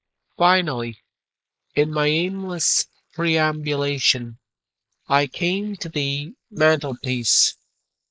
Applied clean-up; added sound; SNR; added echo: neural mask model Resemble Enhance denoiser.